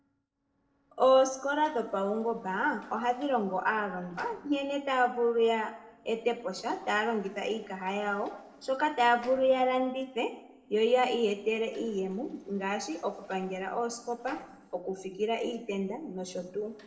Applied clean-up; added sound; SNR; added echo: neural separator model SepFormer DNS4.